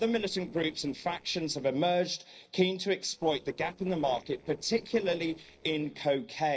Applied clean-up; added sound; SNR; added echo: neural separator model SepFormer DNS4.